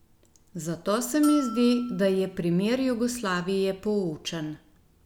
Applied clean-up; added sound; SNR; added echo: none; Bell; 12 dB; none.